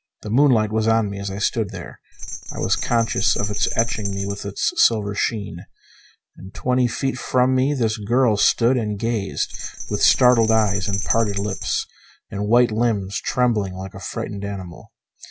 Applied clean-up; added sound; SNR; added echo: none; Bell; 2 dB; none.